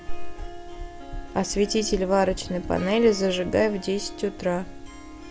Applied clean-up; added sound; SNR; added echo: none; Harp; 16 dB; none.